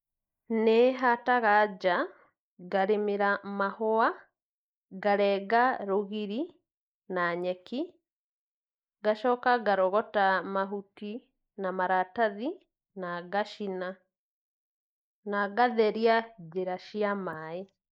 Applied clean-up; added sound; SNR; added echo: neural mask model Resemble Enhance denoiser.